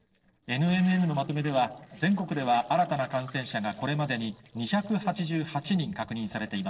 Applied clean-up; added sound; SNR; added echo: neural separator model SepFormer DNS4.